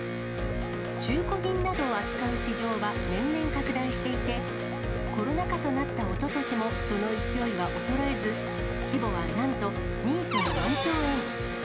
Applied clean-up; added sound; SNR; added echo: none; Cupboard open or close / Door + Electric guitar; 2 dB; none.